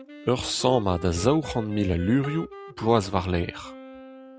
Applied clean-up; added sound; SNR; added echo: none; Wind instrument, woodwind instrument; 15 dB; none.